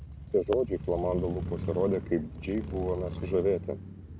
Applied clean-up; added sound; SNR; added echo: none; Motorcycle / Crow; 7 dB; none.